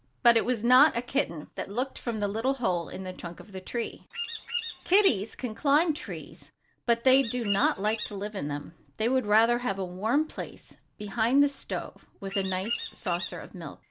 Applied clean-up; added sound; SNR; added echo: none; Bird vocalization, bird call, bird song; 8 dB; none.